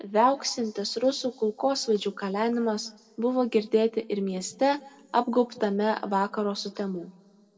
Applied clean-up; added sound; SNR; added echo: none; none; none; reverberation time 1.7 s.